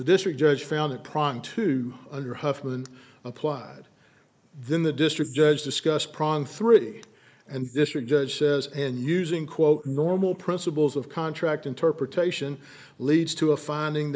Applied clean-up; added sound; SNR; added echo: neural mask model Resemble Enhance denoiser.